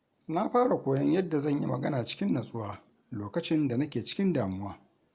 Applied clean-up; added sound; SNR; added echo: none; none; none; none.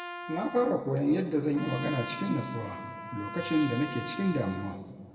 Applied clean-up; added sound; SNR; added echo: none; Trumpet; 10 dB; reverberation time 1.7 s.